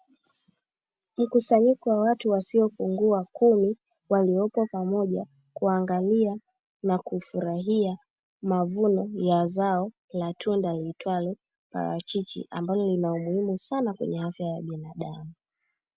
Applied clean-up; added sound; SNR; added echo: none; none; none; none.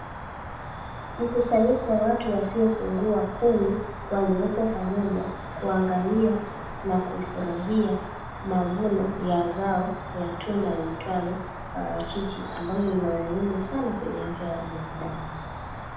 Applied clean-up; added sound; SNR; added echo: none; Cricket; 10 dB; reverberation time 0.8 s.